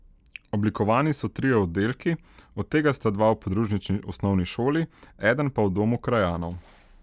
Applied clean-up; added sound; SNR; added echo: none; none; none; none.